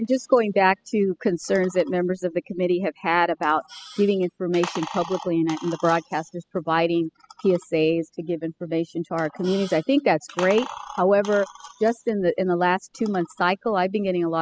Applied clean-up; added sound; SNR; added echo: classical method spectral subtraction.